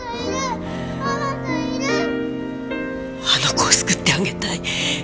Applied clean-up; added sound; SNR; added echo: none; none; none; none.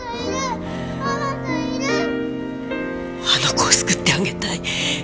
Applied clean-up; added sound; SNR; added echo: none; Bowed string instrument; 14 dB; none.